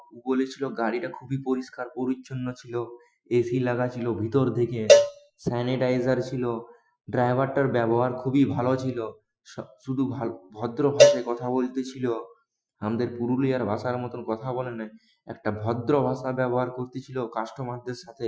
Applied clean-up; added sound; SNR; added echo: classical method Wiener filter.